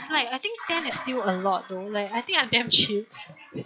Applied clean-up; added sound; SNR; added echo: classical method log-MMSE.